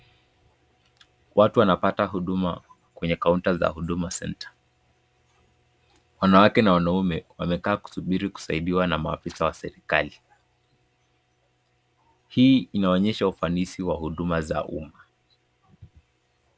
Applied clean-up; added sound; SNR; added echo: none; none; none; none.